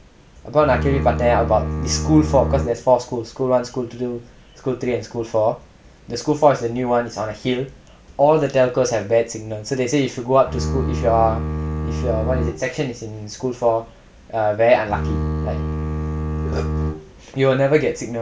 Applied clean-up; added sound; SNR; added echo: none; Bowed string instrument; 3 dB; none.